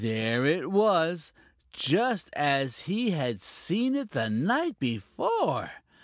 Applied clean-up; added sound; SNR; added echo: none; none; none; none.